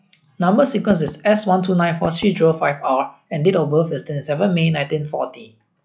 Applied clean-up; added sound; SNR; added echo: classical method log-MMSE.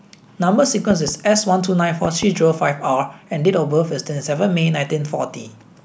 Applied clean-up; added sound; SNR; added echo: none; Knock / Wood; 16 dB; none.